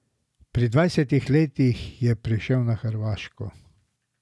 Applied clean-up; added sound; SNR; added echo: none; none; none; none.